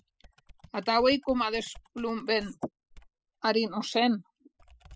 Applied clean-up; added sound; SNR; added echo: classical method spectral subtraction.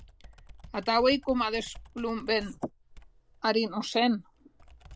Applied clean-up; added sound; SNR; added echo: none; Computer keyboard; 20 dB; none.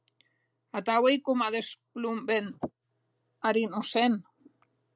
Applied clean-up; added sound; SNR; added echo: none; none; none; none.